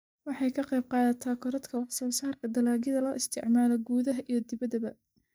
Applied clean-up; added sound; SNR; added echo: neural mask model DeepFilterNet 3.